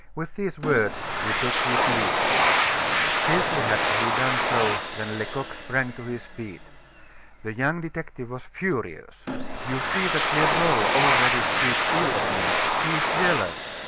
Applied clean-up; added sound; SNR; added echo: none; Domestic sounds, home sounds; -4 dB; none.